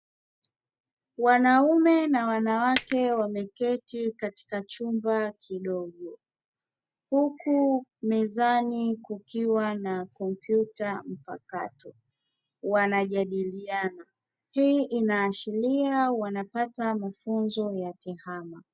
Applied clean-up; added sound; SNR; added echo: none; Coin (dropping); 2 dB; none.